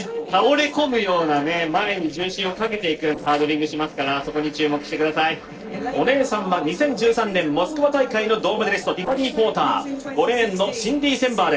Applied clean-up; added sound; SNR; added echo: neural separator model SepFormer DNS4.